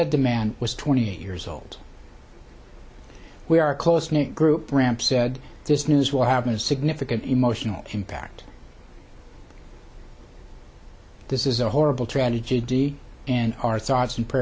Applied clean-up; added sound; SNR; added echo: none; none; none; none.